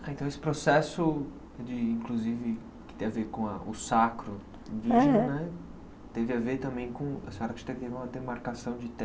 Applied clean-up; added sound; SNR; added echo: none; none; none; none.